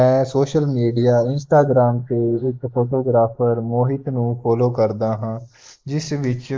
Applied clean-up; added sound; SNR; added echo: neural mask model Resemble Enhance denoiser.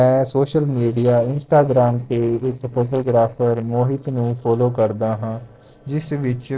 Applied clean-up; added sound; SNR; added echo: neural separator model SepFormer DNS4.